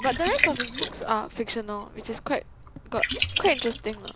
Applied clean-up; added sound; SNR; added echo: none; Liquid; 3 dB; none.